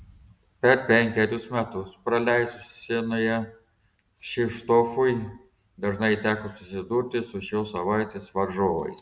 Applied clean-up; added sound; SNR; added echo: none; none; none; none.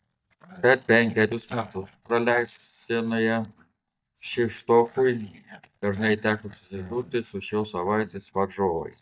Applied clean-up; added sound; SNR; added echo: neural mask model DeepFilterNet 3.